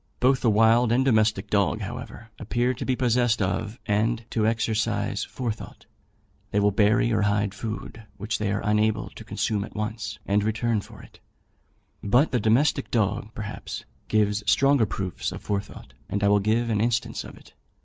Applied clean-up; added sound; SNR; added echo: none; none; none; none.